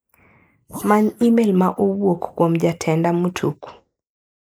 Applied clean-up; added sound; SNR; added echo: neural mask model Resemble Enhance denoiser.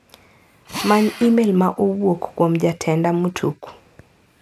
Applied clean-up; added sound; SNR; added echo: none; Drill; 15 dB; none.